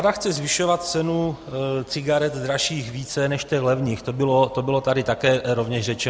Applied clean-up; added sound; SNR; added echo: none; none; none; none.